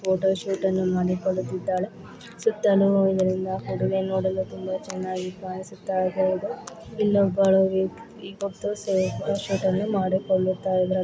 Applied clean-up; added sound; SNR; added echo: none; none; none; none.